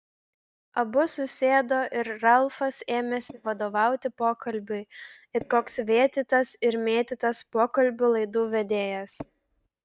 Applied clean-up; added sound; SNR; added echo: neural mask model DeepFilterNet 3.